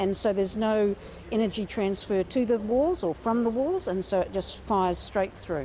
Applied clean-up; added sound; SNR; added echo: none; none; none; none.